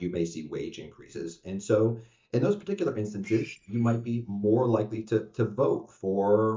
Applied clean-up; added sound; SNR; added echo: neural mask model DeepFilterNet 3.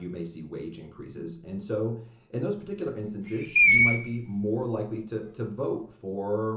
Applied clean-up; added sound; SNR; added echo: none; Screech; -5 dB; reverberation time 0.8 s.